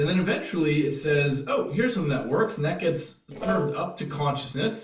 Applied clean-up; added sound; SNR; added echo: neural separator model SepFormer DNS4.